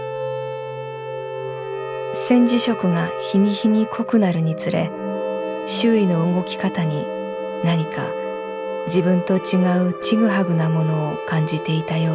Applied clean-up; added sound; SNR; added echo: none; Bowed string instrument; 11 dB; none.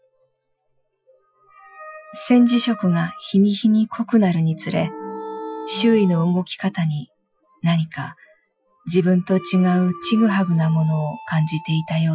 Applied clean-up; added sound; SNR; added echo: classical method Wiener filter.